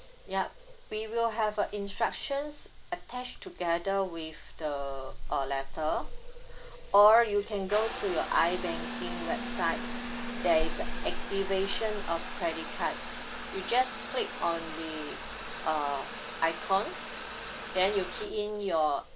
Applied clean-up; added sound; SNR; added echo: none; Trickle, dribble / Bathtub (filling or washing) / Water tap, faucet; 6 dB; none.